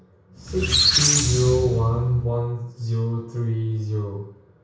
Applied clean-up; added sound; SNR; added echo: none; Squeak; -1 dB; reverberation time 0.6 s.